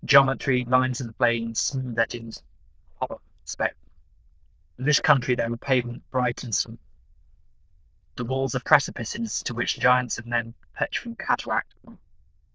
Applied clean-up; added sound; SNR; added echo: neural diffusion model UNIVERSE++.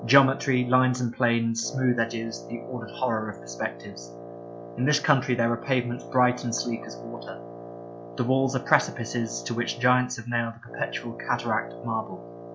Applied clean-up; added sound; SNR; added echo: none; Wind instrument, woodwind instrument; 13 dB; none.